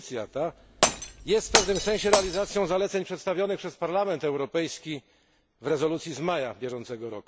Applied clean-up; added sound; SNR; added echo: none; Glass; 0 dB; none.